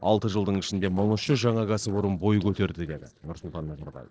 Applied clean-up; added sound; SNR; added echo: neural separator model SepFormer DNS4.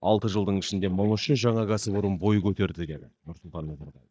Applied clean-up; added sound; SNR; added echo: neural mask model DeepFilterNet 3.